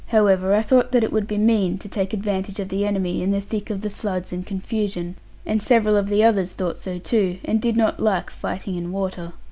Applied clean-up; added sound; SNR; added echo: none; none; none; none.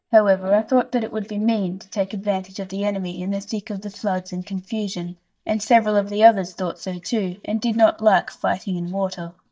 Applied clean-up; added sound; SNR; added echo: neural mask model DeepFilterNet 3.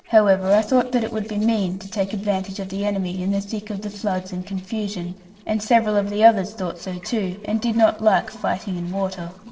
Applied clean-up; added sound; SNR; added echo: neural separator model SepFormer DNS4.